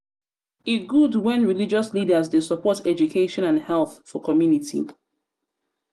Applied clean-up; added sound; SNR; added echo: none; none; none; none.